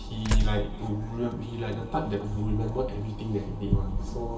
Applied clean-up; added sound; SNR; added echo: none; Tools; 0 dB; reverberation time 2.4 s.